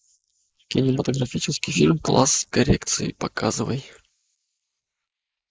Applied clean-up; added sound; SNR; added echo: neural mask model Resemble Enhance denoiser.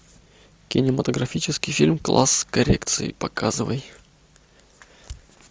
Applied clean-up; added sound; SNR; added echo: none; none; none; none.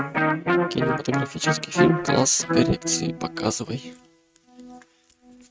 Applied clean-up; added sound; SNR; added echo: neural mask model RNNoise.